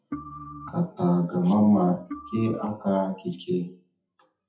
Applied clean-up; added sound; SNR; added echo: classical method WPE with log-MMSE.